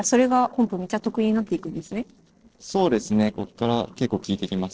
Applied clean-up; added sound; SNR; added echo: neural separator model SepFormer DNS4.